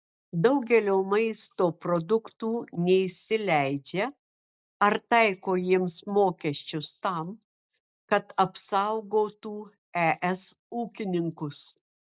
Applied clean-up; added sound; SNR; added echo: none; none; none; none.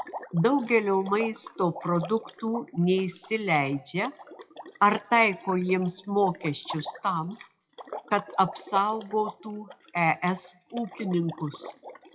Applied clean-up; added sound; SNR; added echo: classical method WPE with log-MMSE.